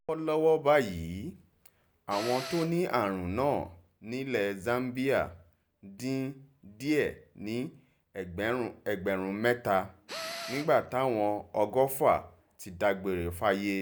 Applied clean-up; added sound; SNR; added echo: none; Tools; 12 dB; none.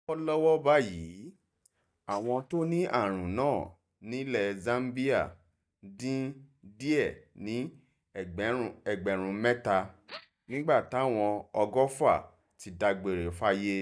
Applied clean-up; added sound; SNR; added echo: neural mask model DeepFilterNet 3.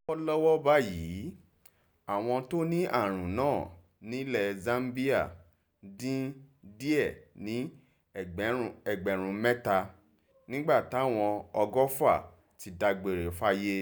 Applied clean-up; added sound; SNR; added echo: none; none; none; none.